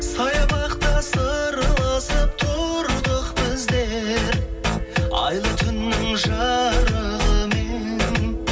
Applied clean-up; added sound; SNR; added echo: none; none; none; reverberation time 0.2 s.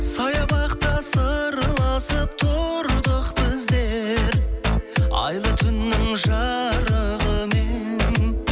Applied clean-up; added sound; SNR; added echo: none; none; none; none.